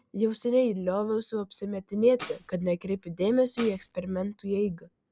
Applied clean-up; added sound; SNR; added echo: none; Tambourine; 5 dB; none.